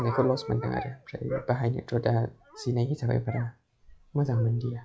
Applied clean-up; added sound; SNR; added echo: classical method log-MMSE.